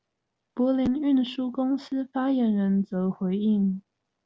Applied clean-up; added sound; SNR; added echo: none; none; none; none.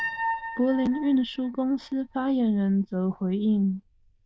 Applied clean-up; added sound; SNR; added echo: neural diffusion model UNIVERSE++.